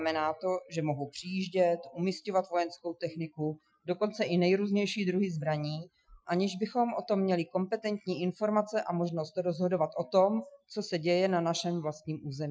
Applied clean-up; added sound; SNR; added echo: classical method Wiener filter.